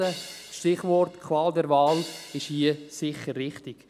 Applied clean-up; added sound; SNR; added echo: none; Crash cymbal; 18 dB; none.